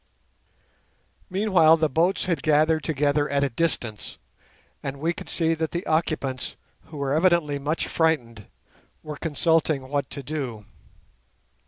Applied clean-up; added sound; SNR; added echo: none; none; none; none.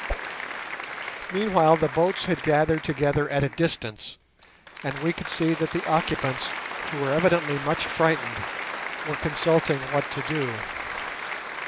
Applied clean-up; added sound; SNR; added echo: none; Whoosh, swoosh, swish + Applause; 8 dB; none.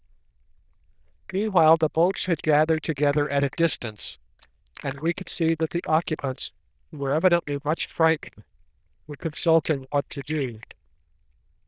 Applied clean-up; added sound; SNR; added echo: neural diffusion model UNIVERSE++.